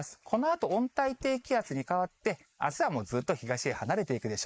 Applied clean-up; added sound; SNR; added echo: neural mask model Resemble Enhance denoiser.